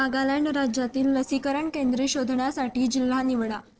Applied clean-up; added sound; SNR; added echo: neural separator model SepFormer DNS4.